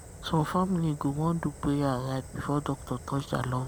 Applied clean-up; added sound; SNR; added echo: none; Fire; 15 dB; none.